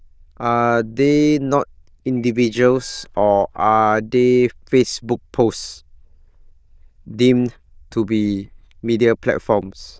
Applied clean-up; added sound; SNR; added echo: neural diffusion model UNIVERSE++.